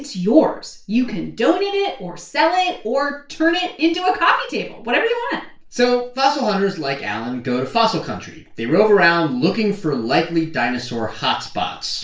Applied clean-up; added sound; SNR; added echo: none; none; none; reverberation time 0.4 s.